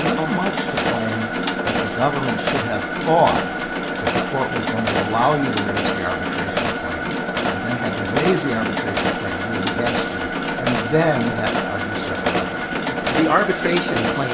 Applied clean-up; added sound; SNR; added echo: none; Mechanisms; -1 dB; none.